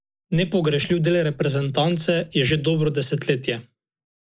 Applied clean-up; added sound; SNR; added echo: neural mask model Resemble Enhance denoiser.